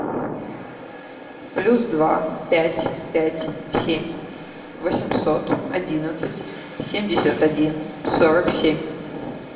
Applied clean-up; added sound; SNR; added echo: none; none; none; reverberation time 1.4 s.